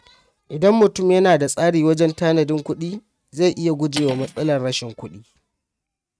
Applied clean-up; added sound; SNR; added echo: neural mask model RNNoise.